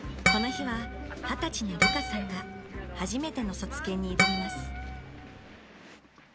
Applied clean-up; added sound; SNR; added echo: none; Harp; -3 dB; none.